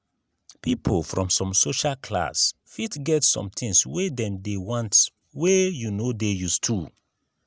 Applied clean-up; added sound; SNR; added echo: none; none; none; none.